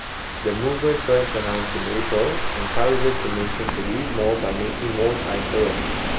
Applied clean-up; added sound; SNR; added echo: none; Rain / Thunderstorm; 1 dB; none.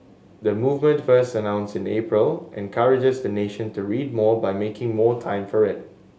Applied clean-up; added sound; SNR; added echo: none; none; none; none.